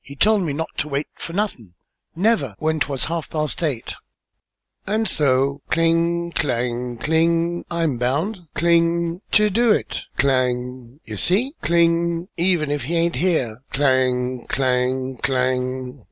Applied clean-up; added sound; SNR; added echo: none; none; none; none.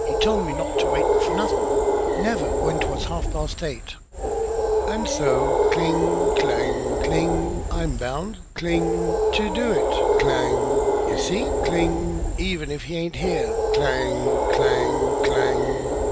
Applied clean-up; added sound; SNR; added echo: none; Animal; -5 dB; none.